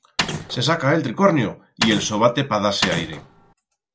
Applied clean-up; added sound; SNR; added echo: none; Mechanisms; 6 dB; none.